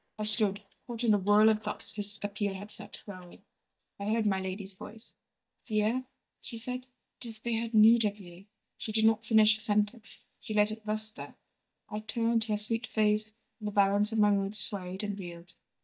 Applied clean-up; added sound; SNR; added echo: neural mask model DeepFilterNet 3.